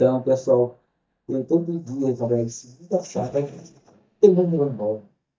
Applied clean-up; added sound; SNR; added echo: neural mask model DeepFilterNet 3.